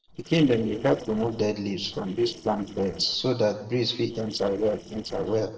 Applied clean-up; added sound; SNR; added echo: neural separator model SepFormer DNS4.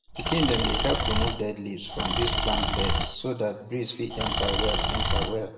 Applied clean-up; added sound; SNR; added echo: none; Engine / Tools; -3 dB; reverberation time 0.9 s.